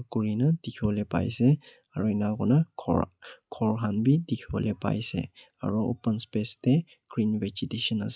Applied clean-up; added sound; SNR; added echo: none; none; none; none.